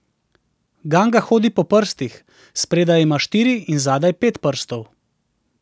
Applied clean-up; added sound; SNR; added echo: none; none; none; none.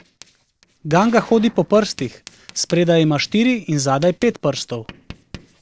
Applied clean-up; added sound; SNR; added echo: neural separator model SepFormer DNS4.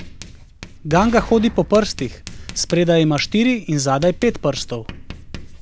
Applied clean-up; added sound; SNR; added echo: none; Boom + Writing; 14 dB; none.